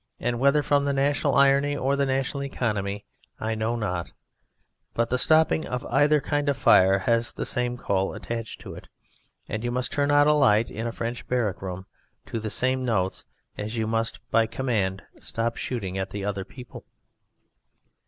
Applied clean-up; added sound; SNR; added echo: none; none; none; none.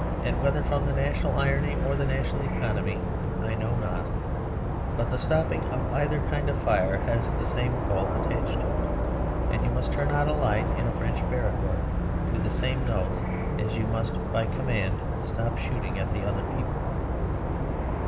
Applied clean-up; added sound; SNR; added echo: none; Insect / Frog; -4 dB; reverberation time 0.4 s.